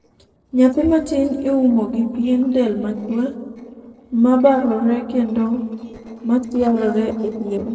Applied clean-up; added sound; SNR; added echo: neural separator model SepFormer DNS4.